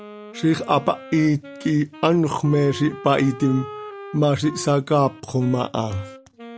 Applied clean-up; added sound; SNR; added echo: none; Wind instrument, woodwind instrument; 17 dB; none.